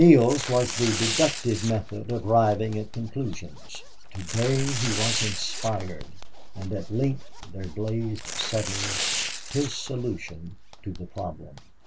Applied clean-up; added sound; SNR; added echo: none; Zipper (clothing) + Tearing; 6 dB; none.